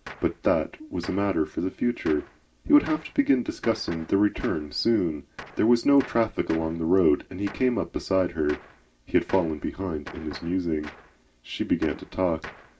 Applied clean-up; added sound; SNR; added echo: none; Gunshot, gunfire; 20 dB; reverberation time 0.2 s.